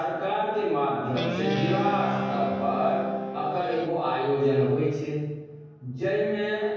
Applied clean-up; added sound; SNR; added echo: none; Guitar; 4 dB; reverberation time 1.3 s.